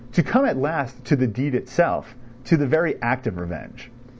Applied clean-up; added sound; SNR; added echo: none; none; none; none.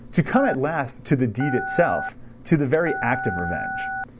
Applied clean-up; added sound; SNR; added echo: none; Telephone; 8 dB; none.